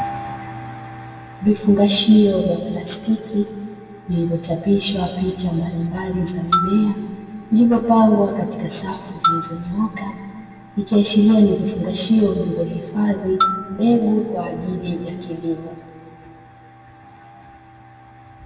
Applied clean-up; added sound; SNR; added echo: none; Marimba, xylophone; 7 dB; reverberation time 2.1 s.